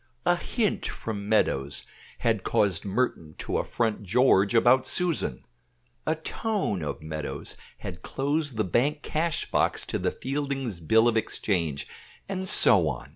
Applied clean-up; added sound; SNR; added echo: none; none; none; none.